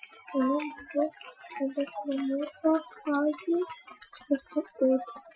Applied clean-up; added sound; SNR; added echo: classical method Wiener filter.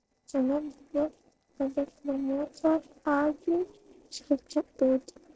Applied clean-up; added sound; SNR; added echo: neural separator model SepFormer DNS4.